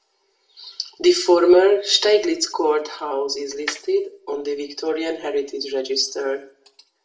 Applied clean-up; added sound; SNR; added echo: none; none; none; reverberation time 0.4 s.